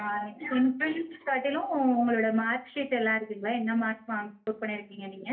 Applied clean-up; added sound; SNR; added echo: none; none; none; reverberation time 0.3 s.